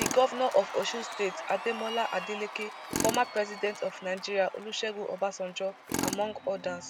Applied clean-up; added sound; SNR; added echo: none; Cheering + Tools; 7 dB; none.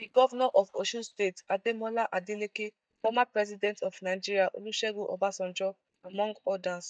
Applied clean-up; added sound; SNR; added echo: neural mask model DeepFilterNet 3.